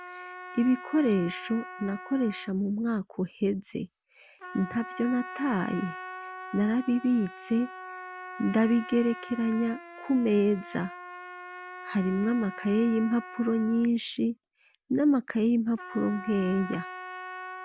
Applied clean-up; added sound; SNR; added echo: none; Trumpet; 14 dB; none.